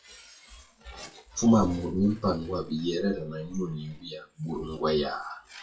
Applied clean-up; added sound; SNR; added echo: classical method WPE with log-MMSE.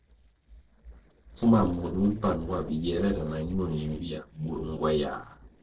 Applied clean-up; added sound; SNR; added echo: neural separator model SepFormer DNS4.